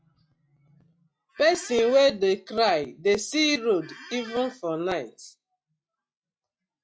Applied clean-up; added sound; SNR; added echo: classical method log-MMSE.